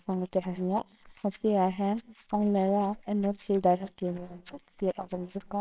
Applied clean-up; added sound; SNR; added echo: neural separator model SepFormer WHAMR!.